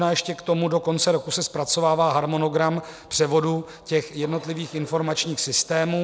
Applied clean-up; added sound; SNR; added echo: none; none; none; none.